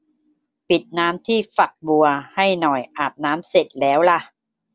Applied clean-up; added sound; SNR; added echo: none; none; none; none.